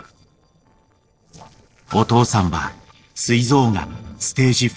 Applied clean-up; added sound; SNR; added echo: neural separator model SepFormer DNS4.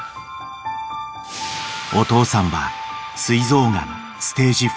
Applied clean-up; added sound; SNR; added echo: none; none; none; none.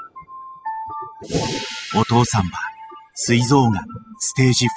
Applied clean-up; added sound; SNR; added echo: classical method spectral subtraction.